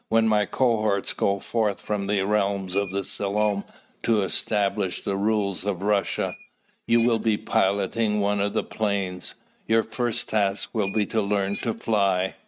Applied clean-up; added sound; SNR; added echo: neural mask model RNNoise.